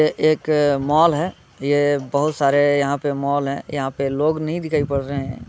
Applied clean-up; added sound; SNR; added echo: none; none; none; none.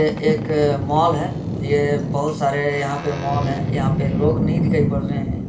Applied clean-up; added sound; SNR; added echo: none; Boat, Water vehicle; 1 dB; reverberation time 0.4 s.